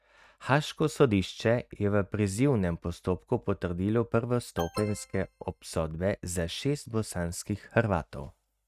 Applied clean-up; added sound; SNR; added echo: neural mask model RNNoise.